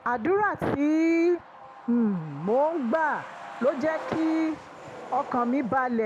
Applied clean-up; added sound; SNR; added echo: none; Truck; 16 dB; none.